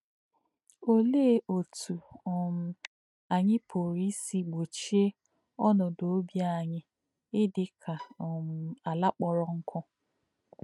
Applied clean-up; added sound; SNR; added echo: neural mask model RNNoise.